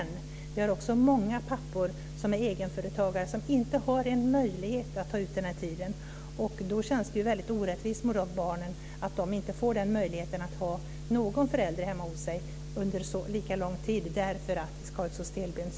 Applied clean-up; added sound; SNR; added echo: none; none; none; none.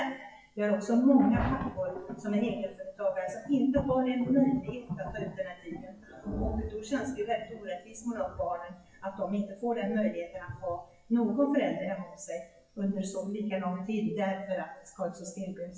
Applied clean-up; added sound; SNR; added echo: classical method WPE with log-MMSE.